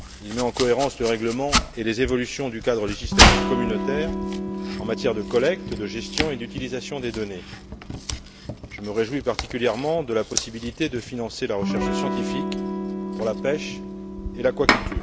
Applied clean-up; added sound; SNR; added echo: none; Domestic sounds, home sounds + Electric guitar / Strum; 0 dB; none.